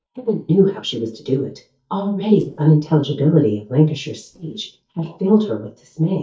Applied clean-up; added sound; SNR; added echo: neural mask model DeepFilterNet 3.